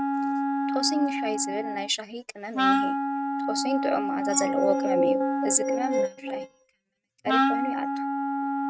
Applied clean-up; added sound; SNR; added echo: neural mask model RNNoise.